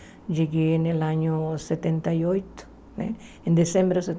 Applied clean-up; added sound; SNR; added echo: none; none; none; none.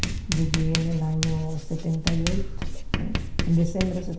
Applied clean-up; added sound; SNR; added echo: none; Writing; 1 dB; reverberation time 0.5 s.